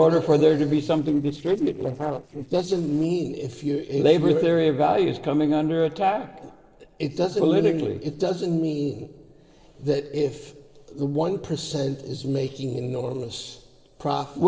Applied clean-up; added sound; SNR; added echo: neural separator model SepFormer DNS4.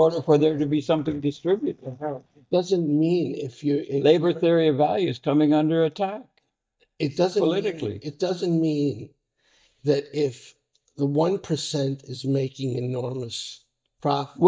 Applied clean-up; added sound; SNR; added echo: neural mask model DeepFilterNet 3.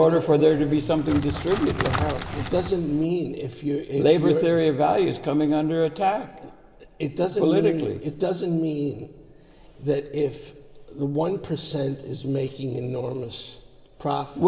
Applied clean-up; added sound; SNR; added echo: none; Crackle; 6 dB; reverberation time 2.0 s.